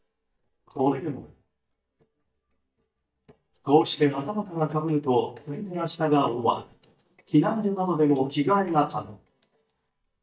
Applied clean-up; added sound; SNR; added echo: neural mask model DeepFilterNet 3.